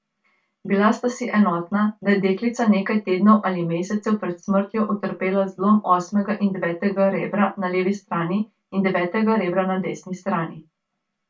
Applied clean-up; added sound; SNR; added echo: none; none; none; reverberation time 0.2 s.